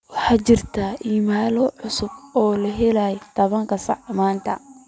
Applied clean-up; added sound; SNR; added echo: none; none; none; none.